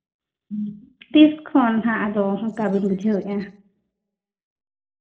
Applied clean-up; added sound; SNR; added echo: neural separator model SepFormer DNS4.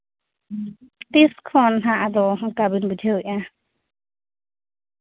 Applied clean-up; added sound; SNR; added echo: none; none; none; none.